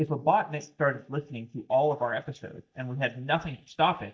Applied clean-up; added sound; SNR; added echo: neural mask model DeepFilterNet 3.